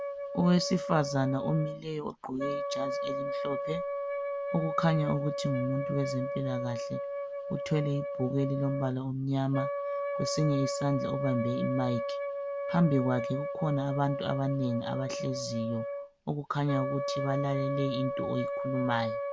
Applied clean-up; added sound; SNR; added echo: none; Wind instrument, woodwind instrument; 3 dB; none.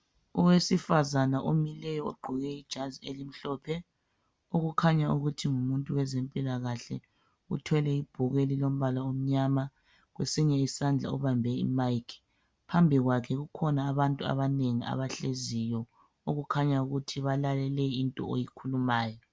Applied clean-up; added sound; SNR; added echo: none; none; none; none.